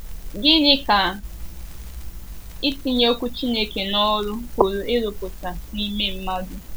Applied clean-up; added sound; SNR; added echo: none; Crackle; 10 dB; none.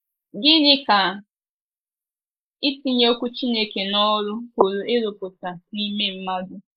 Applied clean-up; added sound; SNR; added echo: neural mask model Resemble Enhance denoiser.